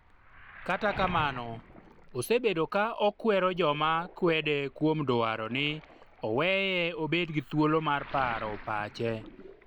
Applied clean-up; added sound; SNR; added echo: none; Waves, surf; 16 dB; none.